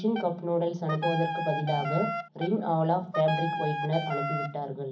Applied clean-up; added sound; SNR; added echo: none; Wind instrument, woodwind instrument; 5 dB; reverberation time 0.4 s.